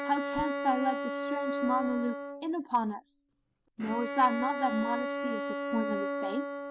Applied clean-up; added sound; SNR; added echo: none; Bowed string instrument; 3 dB; none.